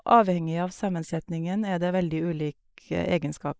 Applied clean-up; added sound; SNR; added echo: neural mask model Resemble Enhance denoiser.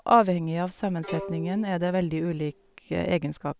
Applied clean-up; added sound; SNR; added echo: none; Bowed string instrument; 15 dB; none.